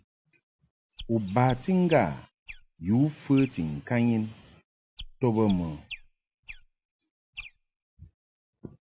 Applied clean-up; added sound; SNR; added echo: none; Chirp, tweet; 18 dB; none.